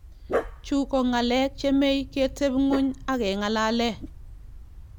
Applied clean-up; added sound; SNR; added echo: none; Dog; 11 dB; none.